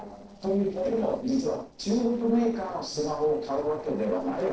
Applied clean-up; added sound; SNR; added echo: neural separator model SepFormer DNS4.